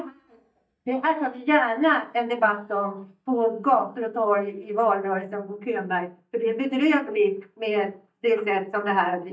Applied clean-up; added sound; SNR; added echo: neural mask model DeepFilterNet 3.